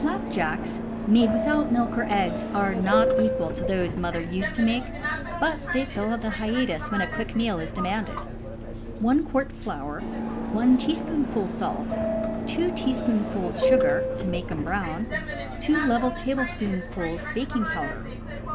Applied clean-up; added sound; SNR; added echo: none; Subway, metro, underground; 2 dB; none.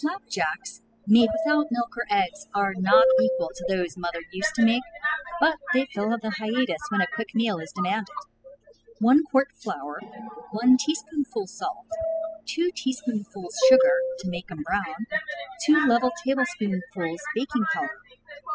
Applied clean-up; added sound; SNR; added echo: classical method spectral subtraction.